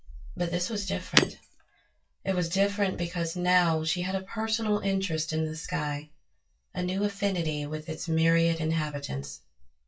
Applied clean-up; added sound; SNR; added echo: classical method WPE with log-MMSE.